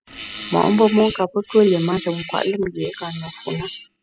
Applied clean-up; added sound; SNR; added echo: classical method spectral subtraction.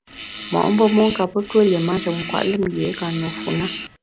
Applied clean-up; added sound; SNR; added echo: none; Fart; 12 dB; none.